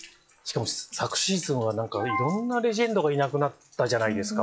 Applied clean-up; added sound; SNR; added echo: classical method log-MMSE.